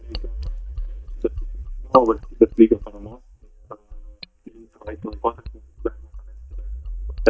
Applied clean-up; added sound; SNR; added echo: neural mask model DeepFilterNet 3.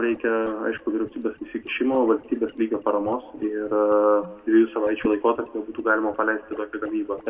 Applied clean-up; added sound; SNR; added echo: neural separator model SepFormer DNS4.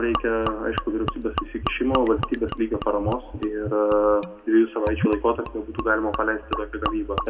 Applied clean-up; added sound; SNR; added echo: none; Gurgling / Liquid; 7 dB; reverberation time 1.1 s.